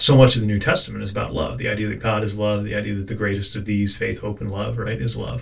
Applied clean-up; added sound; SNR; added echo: none; none; none; reverberation time 0.2 s.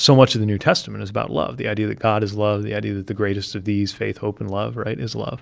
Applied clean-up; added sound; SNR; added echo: none; none; none; none.